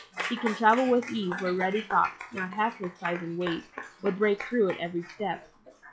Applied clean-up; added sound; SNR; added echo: classical method log-MMSE.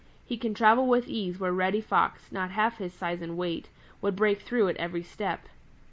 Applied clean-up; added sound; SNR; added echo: none; none; none; none.